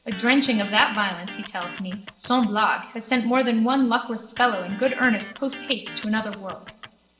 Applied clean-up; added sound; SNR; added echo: none; Electric guitar; 15 dB; reverberation time 1.7 s.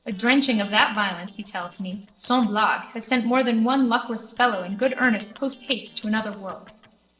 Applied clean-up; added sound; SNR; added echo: neural separator model SepFormer DNS4.